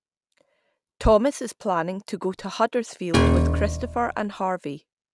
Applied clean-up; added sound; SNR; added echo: none; Piano; -4 dB; none.